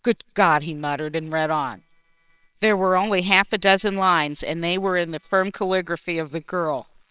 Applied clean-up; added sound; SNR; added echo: neural separator model SepFormer WHAMR!.